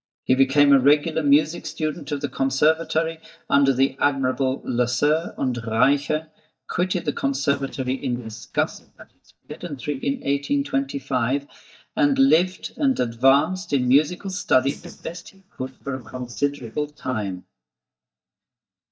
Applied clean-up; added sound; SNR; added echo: neural mask model DeepFilterNet 3.